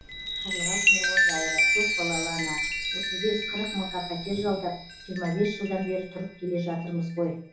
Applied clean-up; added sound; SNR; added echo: none; Chime; -2 dB; reverberation time 0.8 s.